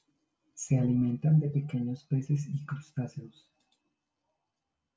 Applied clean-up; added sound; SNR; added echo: none; none; none; none.